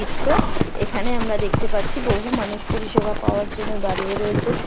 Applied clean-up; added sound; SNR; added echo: none; Livestock, farm animals, working animals; -5 dB; none.